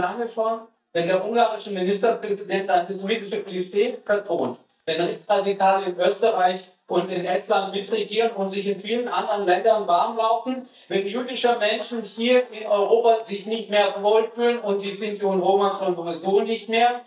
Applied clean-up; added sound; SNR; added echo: neural mask model DeepFilterNet 3.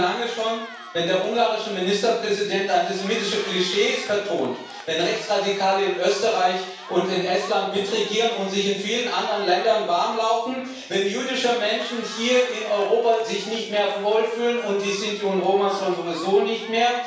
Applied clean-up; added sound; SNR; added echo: none; Cheering; 18 dB; reverberation time 0.7 s.